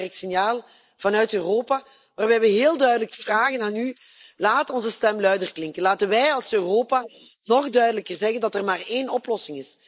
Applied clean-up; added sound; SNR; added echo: neural mask model Resemble Enhance denoiser.